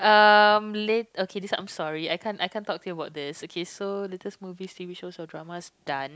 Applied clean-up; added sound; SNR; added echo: none; none; none; none.